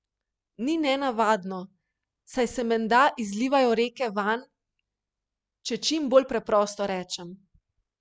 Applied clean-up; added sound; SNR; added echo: none; none; none; none.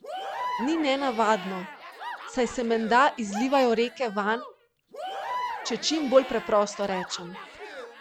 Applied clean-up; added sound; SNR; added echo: none; Crowd / Cheering; 10 dB; none.